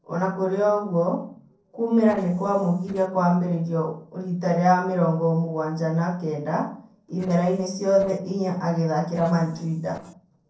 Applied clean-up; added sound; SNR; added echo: neural separator model SepFormer DNS4.